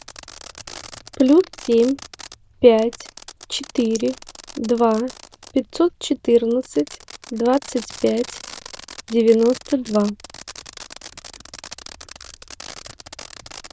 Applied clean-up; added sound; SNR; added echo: neural diffusion model UNIVERSE++.